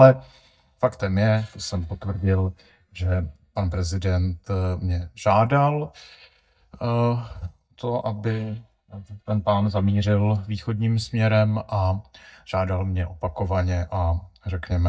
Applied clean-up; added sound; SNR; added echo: neural mask model DeepFilterNet 3.